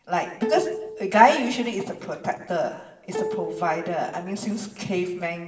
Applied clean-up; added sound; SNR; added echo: none; Plucked string instrument; 10 dB; reverberation time 0.9 s.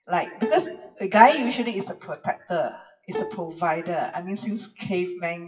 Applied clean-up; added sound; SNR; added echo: classical method WPE with log-MMSE.